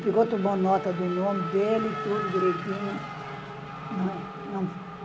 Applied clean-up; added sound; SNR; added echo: none; Race car, auto racing / Accelerating, revving, vroom; 8 dB; none.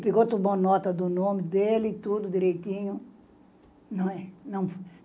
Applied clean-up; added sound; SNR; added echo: none; none; none; none.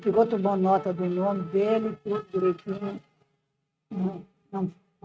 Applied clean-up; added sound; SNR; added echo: neural mask model RNNoise.